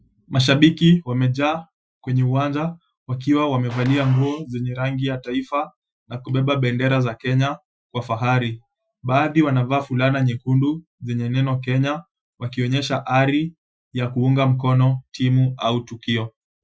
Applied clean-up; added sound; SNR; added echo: classical method Wiener filter.